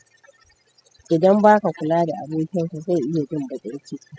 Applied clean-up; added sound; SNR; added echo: classical method spectral subtraction.